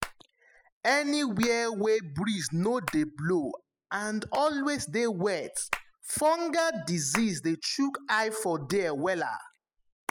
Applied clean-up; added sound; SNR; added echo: classical method spectral subtraction.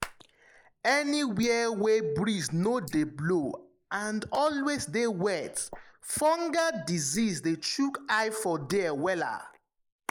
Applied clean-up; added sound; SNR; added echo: neural mask model Resemble Enhance denoiser.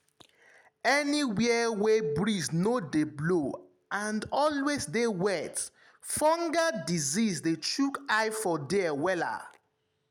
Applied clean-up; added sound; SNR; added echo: none; none; none; none.